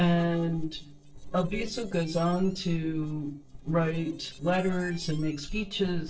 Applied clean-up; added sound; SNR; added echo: neural separator model SepFormer DNS4.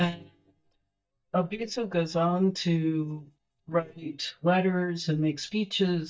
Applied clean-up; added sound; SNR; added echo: neural mask model DeepFilterNet 3.